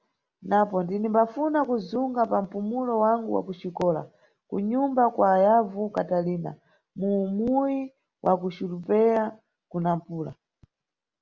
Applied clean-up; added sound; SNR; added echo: none; none; none; none.